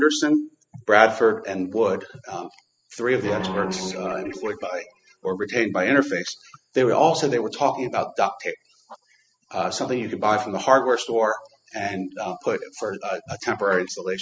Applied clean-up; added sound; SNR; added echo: classical method spectral subtraction.